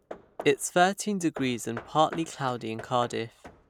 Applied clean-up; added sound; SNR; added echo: none; Hammer / Wood; 17 dB; none.